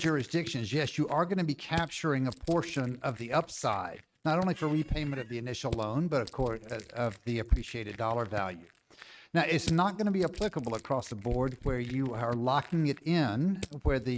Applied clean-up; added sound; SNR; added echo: neural mask model RNNoise.